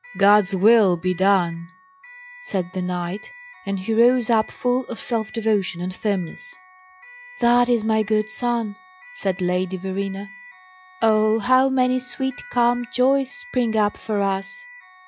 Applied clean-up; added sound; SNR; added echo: classical method log-MMSE.